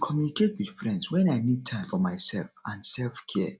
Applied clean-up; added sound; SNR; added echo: none; none; none; none.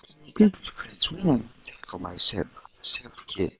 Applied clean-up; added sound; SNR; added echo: neural separator model SepFormer WHAM!.